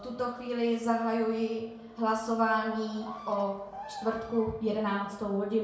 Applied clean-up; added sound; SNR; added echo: none; Bird vocalization, bird call, bird song; 15 dB; reverberation time 0.6 s.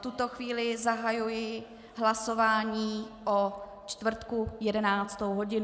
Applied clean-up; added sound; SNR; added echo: none; none; none; none.